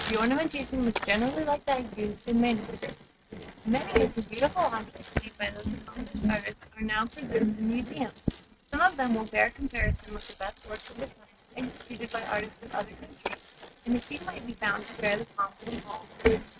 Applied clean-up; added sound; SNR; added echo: neural mask model RNNoise.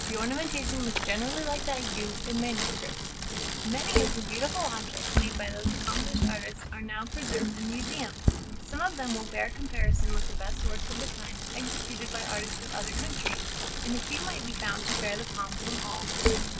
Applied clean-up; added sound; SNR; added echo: none; Bicycle; -5 dB; none.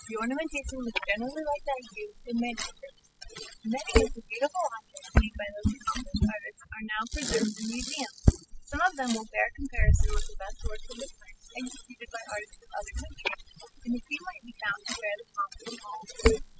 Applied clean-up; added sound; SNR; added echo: classical method spectral subtraction.